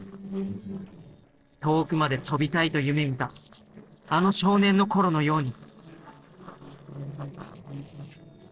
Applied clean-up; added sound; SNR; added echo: neural separator model SepFormer DNS4.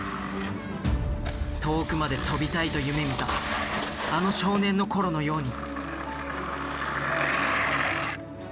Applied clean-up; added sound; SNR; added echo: none; none; none; none.